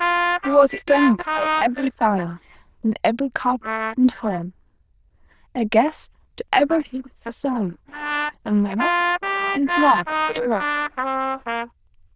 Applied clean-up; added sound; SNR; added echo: neural diffusion model UNIVERSE++.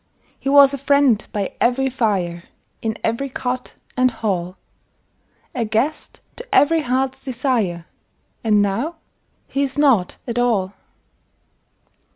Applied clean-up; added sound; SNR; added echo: none; none; none; none.